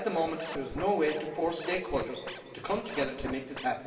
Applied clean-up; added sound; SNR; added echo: none; Scratching (performance technique); 11 dB; reverberation time 2.5 s.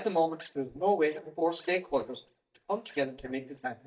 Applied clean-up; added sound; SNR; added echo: neural mask model DeepFilterNet 3.